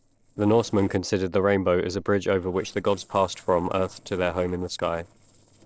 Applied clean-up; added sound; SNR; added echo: neural separator model SepFormer DNS4.